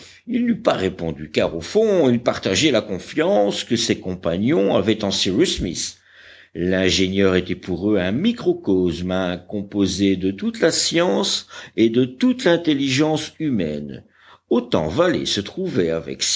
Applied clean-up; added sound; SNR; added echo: none; none; none; none.